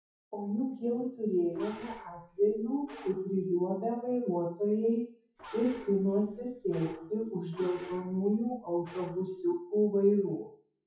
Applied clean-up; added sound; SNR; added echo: classical method WPE with log-MMSE.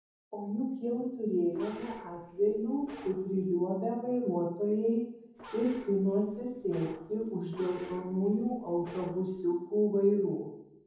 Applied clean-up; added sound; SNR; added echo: none; Bark; 19 dB; reverberation time 0.9 s.